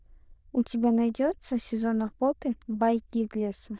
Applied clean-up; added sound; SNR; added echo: neural diffusion model UNIVERSE++.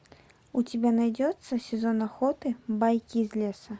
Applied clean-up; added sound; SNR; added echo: none; none; none; none.